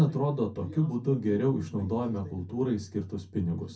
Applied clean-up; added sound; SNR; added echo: none; none; none; reverberation time 0.3 s.